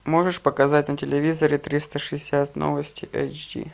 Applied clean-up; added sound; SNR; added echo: none; none; none; none.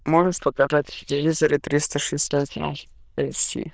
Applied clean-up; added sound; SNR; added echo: neural diffusion model UNIVERSE++.